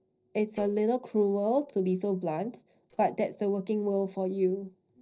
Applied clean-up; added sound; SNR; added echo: neural separator model SepFormer DNS4.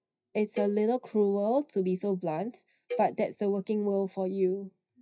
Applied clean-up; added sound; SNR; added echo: classical method WPE with log-MMSE.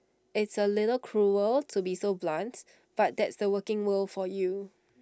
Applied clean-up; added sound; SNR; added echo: none; none; none; none.